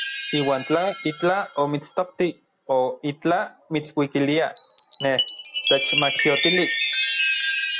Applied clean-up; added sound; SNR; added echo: none; Chime; -1 dB; none.